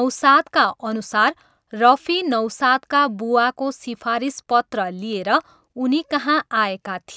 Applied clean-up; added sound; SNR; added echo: none; none; none; none.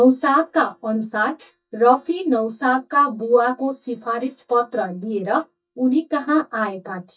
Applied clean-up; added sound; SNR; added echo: neural mask model DeepFilterNet 3.